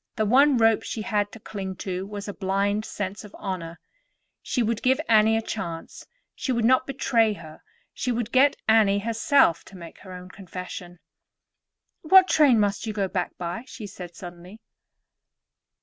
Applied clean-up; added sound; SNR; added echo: none; none; none; none.